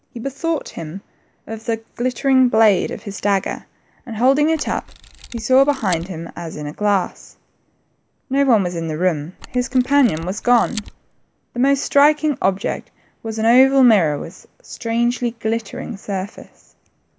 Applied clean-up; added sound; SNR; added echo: none; Camera; 17 dB; none.